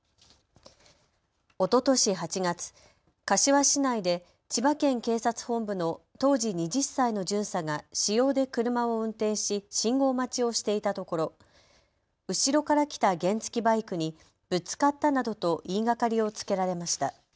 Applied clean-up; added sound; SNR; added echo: none; none; none; none.